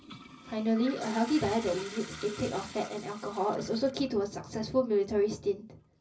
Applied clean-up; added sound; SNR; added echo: none; Toilet flush; 16 dB; reverberation time 0.4 s.